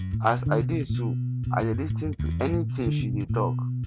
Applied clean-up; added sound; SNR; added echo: none; Bass guitar; -3 dB; none.